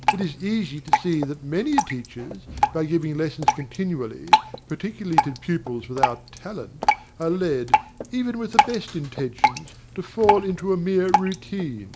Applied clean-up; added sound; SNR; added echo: none; Drip; -1 dB; none.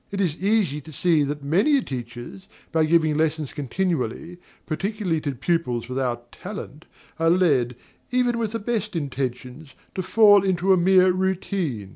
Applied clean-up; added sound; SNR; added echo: none; none; none; none.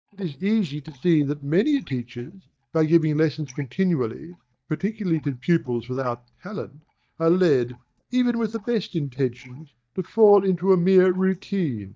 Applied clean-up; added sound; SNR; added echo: neural mask model DeepFilterNet 3.